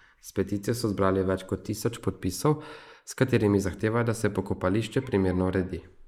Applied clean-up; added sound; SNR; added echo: neural mask model Resemble Enhance denoiser.